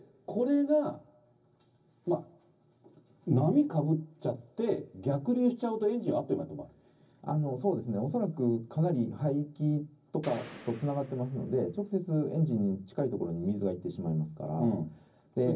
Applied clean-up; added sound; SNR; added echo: none; Gunshot, gunfire; 19 dB; reverberation time 0.4 s.